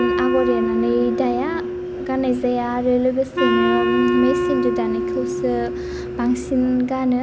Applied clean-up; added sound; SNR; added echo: none; Wind instrument, woodwind instrument; 2 dB; none.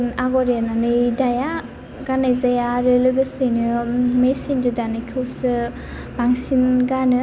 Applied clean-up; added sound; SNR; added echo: none; none; none; none.